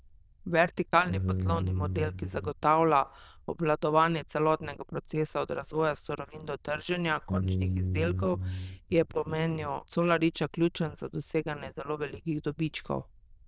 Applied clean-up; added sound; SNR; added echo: neural diffusion model UNIVERSE++.